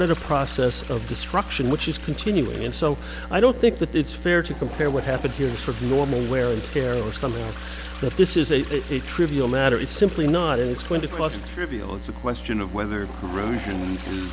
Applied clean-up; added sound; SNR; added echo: none; Toilet flush; 18 dB; none.